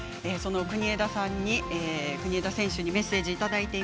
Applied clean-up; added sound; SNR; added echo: none; none; none; none.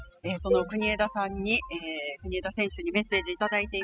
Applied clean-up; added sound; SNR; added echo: classical method spectral subtraction.